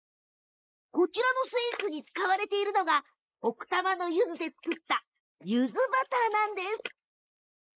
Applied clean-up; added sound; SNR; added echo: neural mask model Resemble Enhance denoiser.